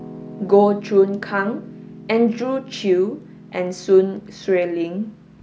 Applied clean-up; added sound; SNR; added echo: none; Piano; 18 dB; none.